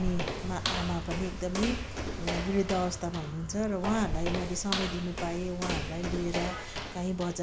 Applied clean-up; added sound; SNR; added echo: none; Walk, footsteps; 3 dB; none.